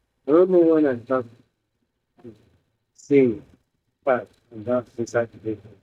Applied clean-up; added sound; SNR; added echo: neural mask model DeepFilterNet 3.